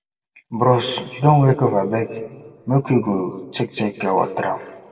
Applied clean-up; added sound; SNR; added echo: none; none; none; reverberation time 1.5 s.